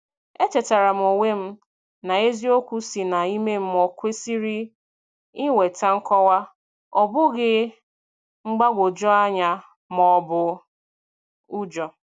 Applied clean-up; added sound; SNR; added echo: none; none; none; none.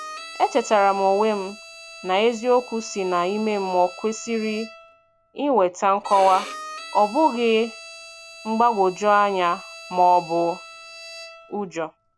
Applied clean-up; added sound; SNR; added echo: none; Bowed string instrument; 17 dB; none.